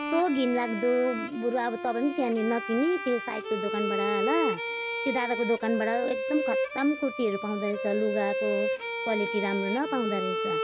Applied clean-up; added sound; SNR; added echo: none; Bowed string instrument; 3 dB; none.